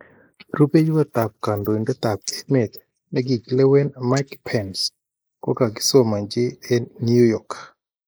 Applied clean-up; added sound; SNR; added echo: neural mask model Resemble Enhance denoiser.